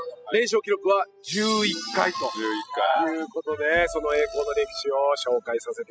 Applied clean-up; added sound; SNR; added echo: classical method spectral subtraction.